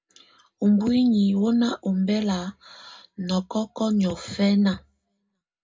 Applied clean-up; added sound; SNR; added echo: none; none; none; reverberation time 0.2 s.